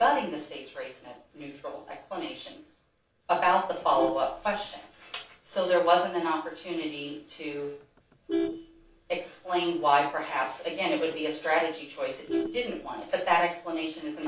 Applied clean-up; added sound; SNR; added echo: neural separator model SepFormer DNS4.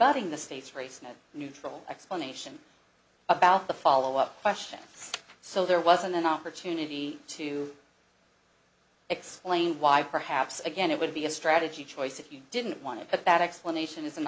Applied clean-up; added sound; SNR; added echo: none; none; none; none.